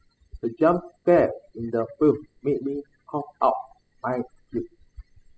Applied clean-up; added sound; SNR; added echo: classical method spectral subtraction.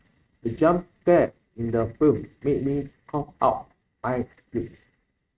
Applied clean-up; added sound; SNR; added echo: neural mask model RNNoise.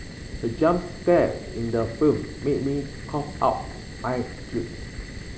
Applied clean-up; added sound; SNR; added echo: none; Fire; 11 dB; none.